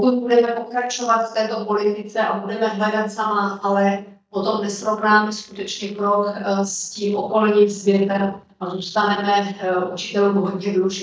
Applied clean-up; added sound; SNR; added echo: neural mask model DeepFilterNet 3.